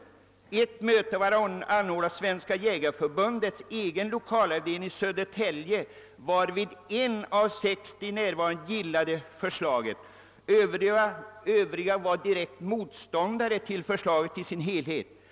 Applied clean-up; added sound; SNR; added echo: none; none; none; none.